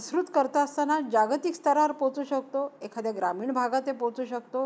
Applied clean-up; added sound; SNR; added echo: none; none; none; none.